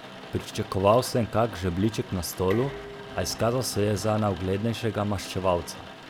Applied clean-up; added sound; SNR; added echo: none; Dishes, pots, and pans + Rain; 14 dB; none.